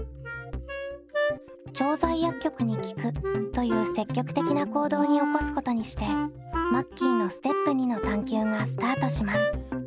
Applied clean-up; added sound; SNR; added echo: none; Wind instrument, woodwind instrument; 3 dB; none.